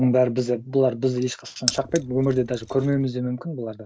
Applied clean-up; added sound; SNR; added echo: neural mask model RNNoise.